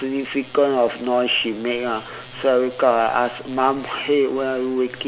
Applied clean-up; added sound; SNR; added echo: none; none; none; none.